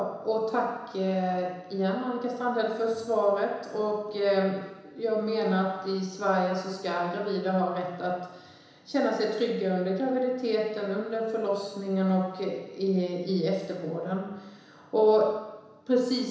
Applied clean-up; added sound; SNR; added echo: none; none; none; reverberation time 1.0 s.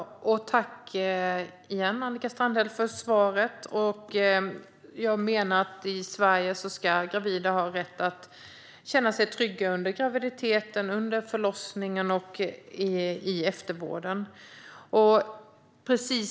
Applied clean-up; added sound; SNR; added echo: none; none; none; none.